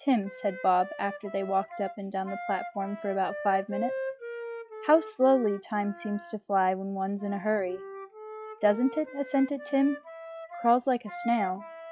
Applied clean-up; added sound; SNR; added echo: classical method log-MMSE.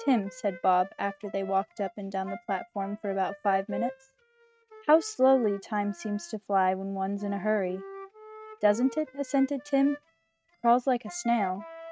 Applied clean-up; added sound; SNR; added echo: neural mask model RNNoise.